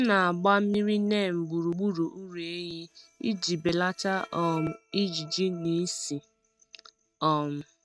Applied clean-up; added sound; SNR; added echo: neural mask model RNNoise.